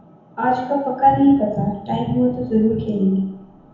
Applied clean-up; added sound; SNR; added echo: none; none; none; reverberation time 1.0 s.